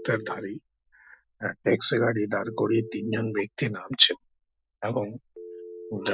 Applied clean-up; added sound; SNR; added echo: none; Telephone; 16 dB; none.